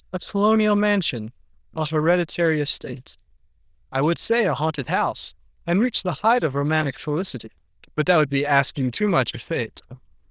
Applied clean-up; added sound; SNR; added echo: neural diffusion model UNIVERSE++.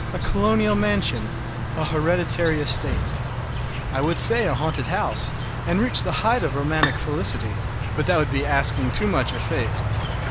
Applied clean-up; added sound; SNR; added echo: none; Insect + Bowed string instrument; 3 dB; none.